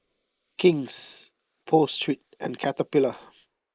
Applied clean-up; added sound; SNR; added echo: neural mask model Resemble Enhance denoiser.